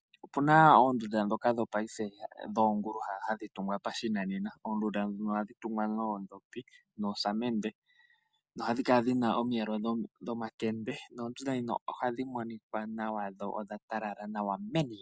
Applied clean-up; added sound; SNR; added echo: none; none; none; none.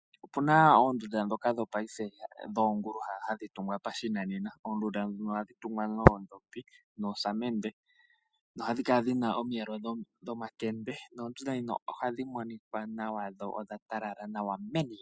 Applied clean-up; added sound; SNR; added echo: classical method spectral subtraction.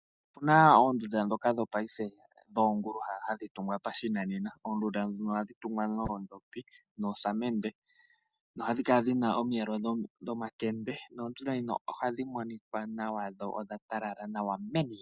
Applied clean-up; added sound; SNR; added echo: neural mask model DeepFilterNet 3.